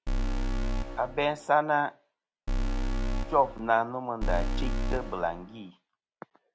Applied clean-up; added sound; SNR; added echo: none; Alarm; -2 dB; none.